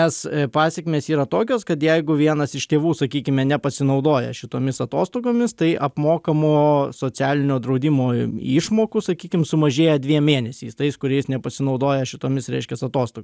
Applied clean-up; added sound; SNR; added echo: none; none; none; none.